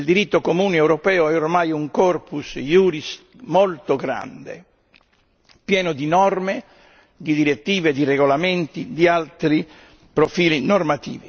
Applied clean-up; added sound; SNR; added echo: none; none; none; none.